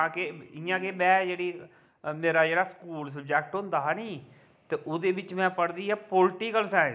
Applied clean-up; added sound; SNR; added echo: none; none; none; none.